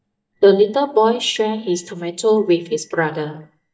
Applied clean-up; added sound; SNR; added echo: neural mask model DeepFilterNet 3.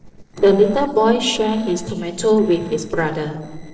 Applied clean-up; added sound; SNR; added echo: neural separator model SepFormer DNS4.